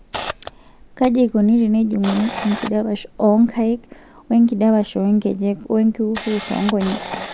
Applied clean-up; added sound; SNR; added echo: none; Camera; 15 dB; none.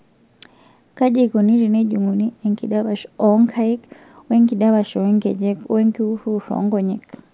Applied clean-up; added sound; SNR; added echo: none; none; none; none.